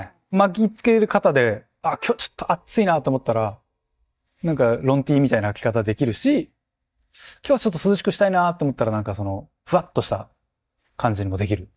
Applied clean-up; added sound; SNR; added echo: neural mask model DeepFilterNet 3.